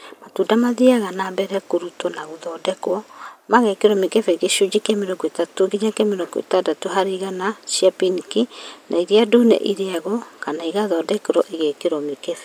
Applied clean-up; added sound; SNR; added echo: none; none; none; none.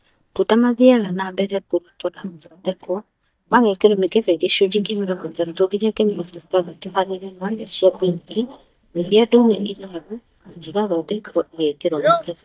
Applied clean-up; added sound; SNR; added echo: neural mask model DeepFilterNet 3.